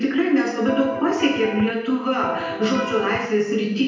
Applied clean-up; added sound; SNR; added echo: none; Electric guitar; 8 dB; reverberation time 0.9 s.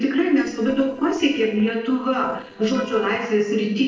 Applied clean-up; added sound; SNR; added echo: neural separator model SepFormer DNS4.